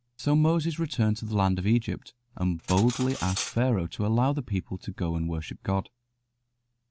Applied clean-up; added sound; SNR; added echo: none; Cutlery, silverware; 13 dB; none.